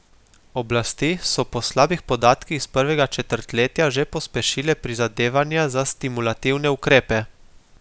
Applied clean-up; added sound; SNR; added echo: none; none; none; none.